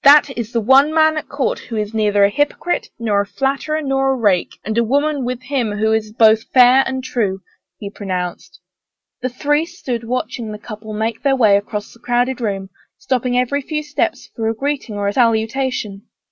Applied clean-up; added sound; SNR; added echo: none; none; none; none.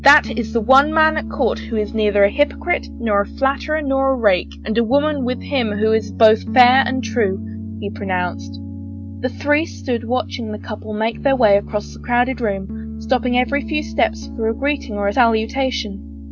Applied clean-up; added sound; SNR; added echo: none; Piano; 10 dB; none.